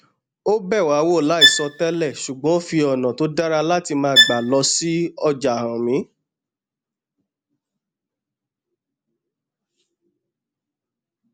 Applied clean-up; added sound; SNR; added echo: none; Bowed string instrument; -4 dB; none.